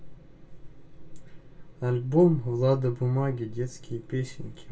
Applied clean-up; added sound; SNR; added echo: none; none; none; reverberation time 0.2 s.